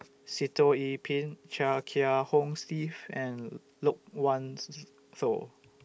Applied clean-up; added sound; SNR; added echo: none; none; none; none.